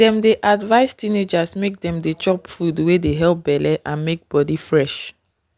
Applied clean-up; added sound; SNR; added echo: none; none; none; none.